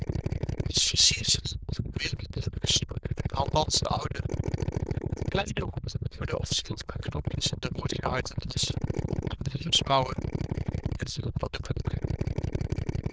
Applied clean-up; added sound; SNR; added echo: neural diffusion model UNIVERSE++.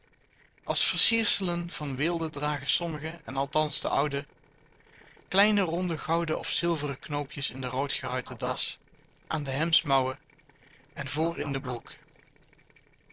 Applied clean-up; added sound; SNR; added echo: neural separator model SepFormer DNS4.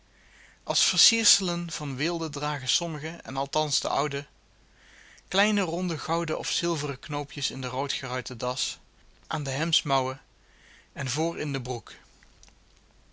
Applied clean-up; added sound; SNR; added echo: none; none; none; none.